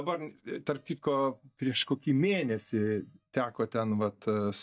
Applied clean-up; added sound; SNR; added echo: neural mask model DeepFilterNet 3.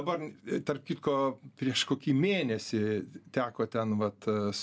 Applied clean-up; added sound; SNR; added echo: none; none; none; none.